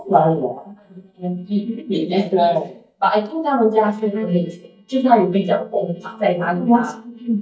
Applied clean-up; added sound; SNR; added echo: neural mask model DeepFilterNet 3.